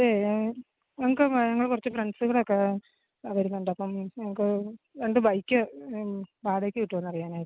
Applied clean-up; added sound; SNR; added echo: none; none; none; none.